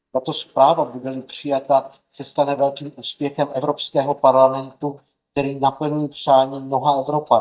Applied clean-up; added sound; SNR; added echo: neural mask model DeepFilterNet 3.